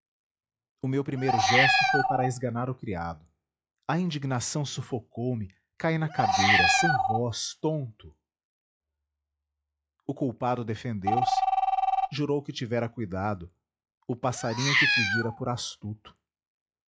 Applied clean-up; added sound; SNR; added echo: classical method log-MMSE.